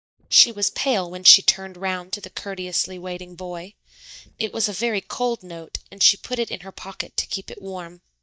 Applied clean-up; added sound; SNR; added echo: neural mask model DeepFilterNet 3.